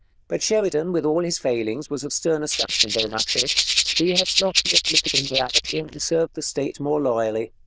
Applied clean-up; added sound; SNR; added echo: neural diffusion model UNIVERSE++.